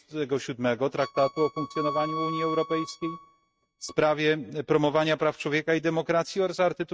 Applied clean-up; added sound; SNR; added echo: neural mask model RNNoise.